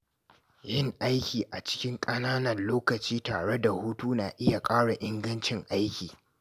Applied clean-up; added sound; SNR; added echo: none; none; none; none.